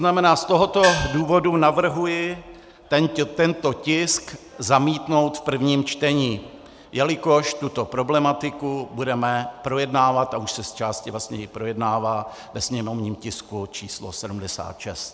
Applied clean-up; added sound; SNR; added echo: none; Gong; 2 dB; none.